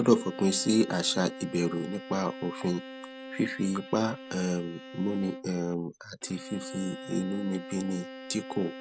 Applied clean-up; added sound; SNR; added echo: none; Bowed string instrument; 13 dB; none.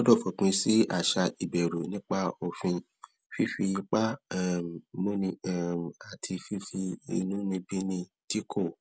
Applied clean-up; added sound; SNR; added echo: none; none; none; none.